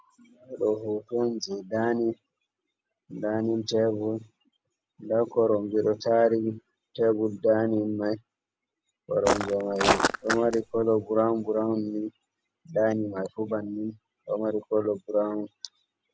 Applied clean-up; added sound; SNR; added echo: none; Walk, footsteps; -1 dB; none.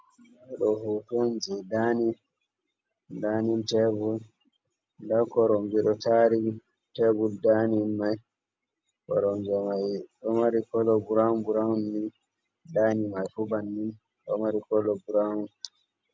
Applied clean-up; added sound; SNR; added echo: none; none; none; none.